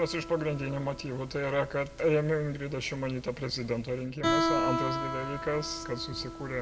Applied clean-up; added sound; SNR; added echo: none; Guitar; 4 dB; reverberation time 0.8 s.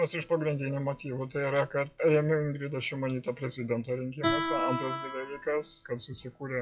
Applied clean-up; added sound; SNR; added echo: classical method WPE with log-MMSE.